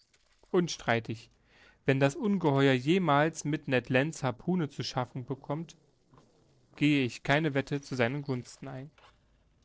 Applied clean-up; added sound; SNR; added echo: neural separator model SepFormer DNS4.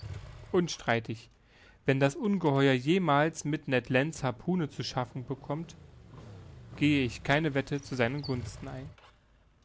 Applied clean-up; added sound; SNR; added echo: none; Motorcycle; 18 dB; none.